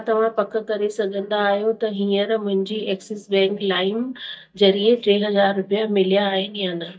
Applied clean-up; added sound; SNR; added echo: neural mask model DeepFilterNet 3.